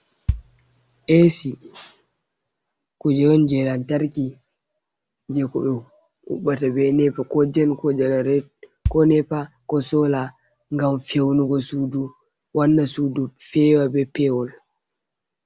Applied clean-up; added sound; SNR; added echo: none; Bass drum; 11 dB; none.